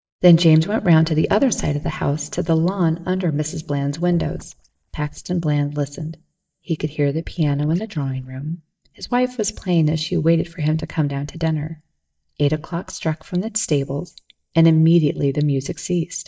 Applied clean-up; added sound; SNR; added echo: neural mask model DeepFilterNet 3.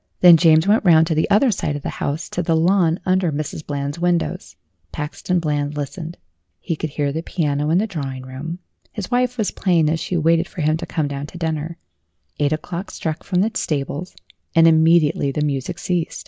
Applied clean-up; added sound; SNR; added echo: none; none; none; none.